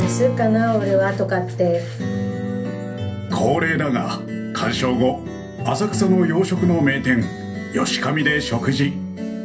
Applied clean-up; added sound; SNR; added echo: none; Acoustic guitar; 11 dB; reverberation time 0.3 s.